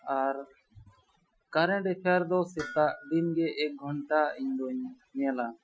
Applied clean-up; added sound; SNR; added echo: classical method Wiener filter.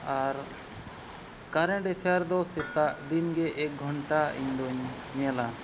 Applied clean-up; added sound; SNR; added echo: none; Waves, surf + Dishes, pots, and pans; 14 dB; none.